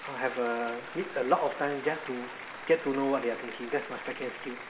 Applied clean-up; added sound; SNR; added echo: none; Applause; 12 dB; reverberation time 1.5 s.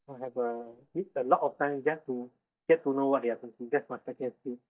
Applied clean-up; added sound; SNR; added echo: neural mask model DeepFilterNet 3.